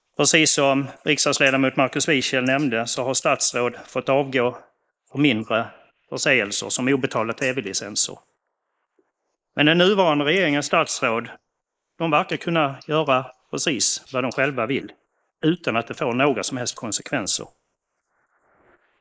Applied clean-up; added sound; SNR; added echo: neural mask model Resemble Enhance denoiser.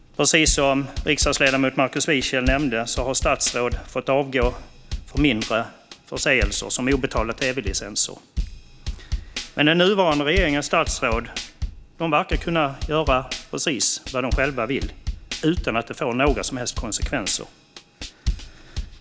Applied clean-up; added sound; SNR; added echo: none; Drum / Drum kit; 7 dB; none.